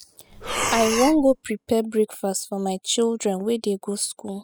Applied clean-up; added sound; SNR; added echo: classical method spectral subtraction.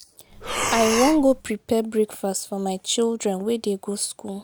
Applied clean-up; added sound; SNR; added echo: none; Breathing; 4 dB; none.